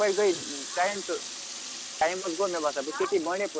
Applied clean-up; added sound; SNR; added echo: none; Water tap, faucet; 9 dB; none.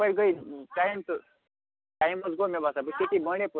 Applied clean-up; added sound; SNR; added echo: none; none; none; none.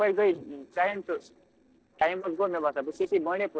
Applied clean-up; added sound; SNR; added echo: neural separator model SepFormer DNS4.